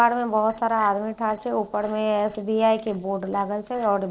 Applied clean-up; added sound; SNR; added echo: neural separator model SepFormer DNS4.